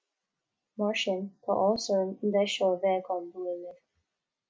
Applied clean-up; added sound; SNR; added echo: none; none; none; none.